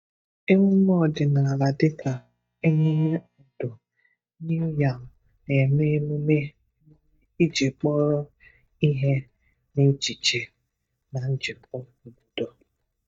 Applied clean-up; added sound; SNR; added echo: neural mask model DeepFilterNet 3.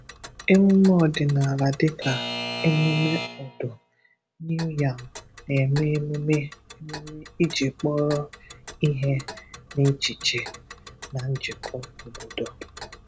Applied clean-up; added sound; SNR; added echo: none; Alarm / Clock; 13 dB; none.